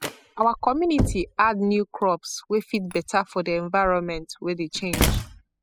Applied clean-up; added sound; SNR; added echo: classical method spectral subtraction.